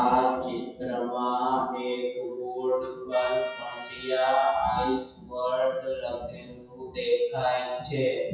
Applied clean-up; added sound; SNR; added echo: classical method WPE with log-MMSE.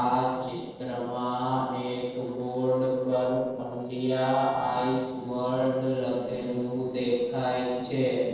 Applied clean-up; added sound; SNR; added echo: neural separator model SepFormer DNS4.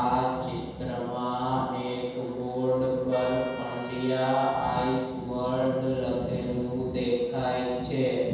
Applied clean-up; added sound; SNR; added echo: none; Trumpet; 17 dB; reverberation time 1.2 s.